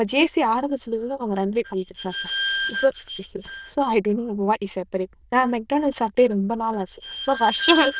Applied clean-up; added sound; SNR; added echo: neural diffusion model UNIVERSE++.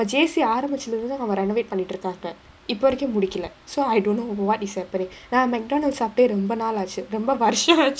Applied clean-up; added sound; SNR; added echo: none; none; none; none.